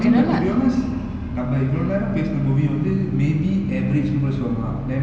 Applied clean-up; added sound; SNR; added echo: none; none; none; none.